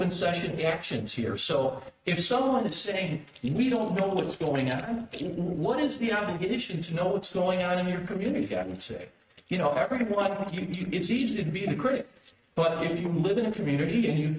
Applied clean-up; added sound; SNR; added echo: neural mask model RNNoise.